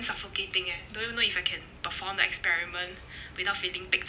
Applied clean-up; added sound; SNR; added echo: none; none; none; none.